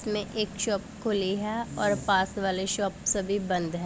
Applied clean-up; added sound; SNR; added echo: none; none; none; none.